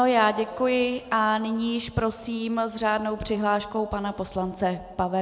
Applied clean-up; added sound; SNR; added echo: none; none; none; none.